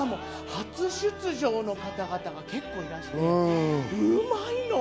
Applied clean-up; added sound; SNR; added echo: none; none; none; none.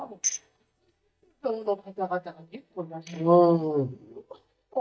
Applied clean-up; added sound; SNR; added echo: neural mask model DeepFilterNet 3.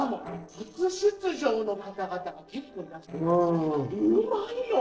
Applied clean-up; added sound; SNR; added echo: neural separator model SepFormer DNS4.